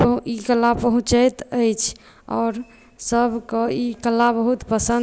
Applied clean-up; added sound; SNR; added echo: none; none; none; none.